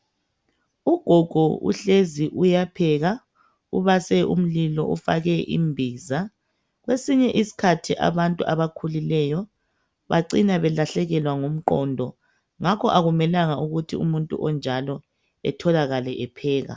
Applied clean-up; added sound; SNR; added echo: none; none; none; none.